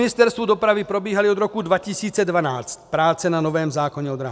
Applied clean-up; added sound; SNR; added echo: none; none; none; none.